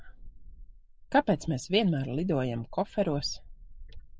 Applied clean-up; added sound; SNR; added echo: neural mask model Resemble Enhance denoiser.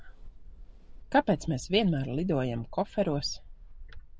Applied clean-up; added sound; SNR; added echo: none; Mechanical fan; 13 dB; none.